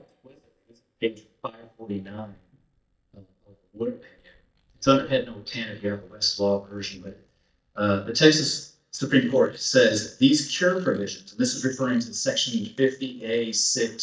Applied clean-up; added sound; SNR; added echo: neural mask model DeepFilterNet 3.